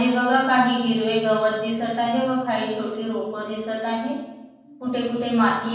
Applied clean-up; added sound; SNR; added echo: none; none; none; reverberation time 1.2 s.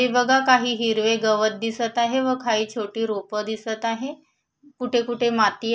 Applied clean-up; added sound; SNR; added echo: none; none; none; none.